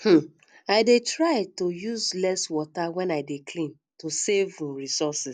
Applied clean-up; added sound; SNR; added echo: none; none; none; none.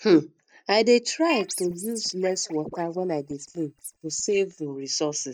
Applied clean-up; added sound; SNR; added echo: neural mask model DeepFilterNet 3.